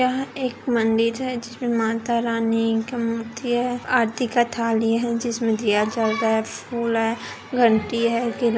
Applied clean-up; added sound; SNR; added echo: none; none; none; none.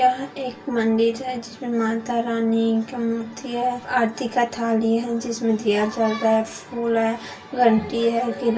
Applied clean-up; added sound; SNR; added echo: none; none; none; reverberation time 0.2 s.